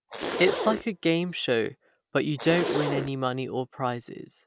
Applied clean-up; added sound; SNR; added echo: none; Zipper (clothing); 7 dB; none.